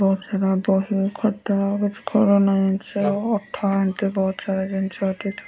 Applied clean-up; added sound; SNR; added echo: none; Wind instrument, woodwind instrument; 12 dB; none.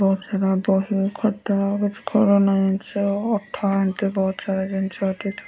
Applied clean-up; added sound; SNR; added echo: none; none; none; none.